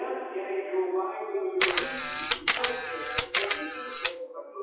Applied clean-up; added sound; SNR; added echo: classical method WPE with log-MMSE.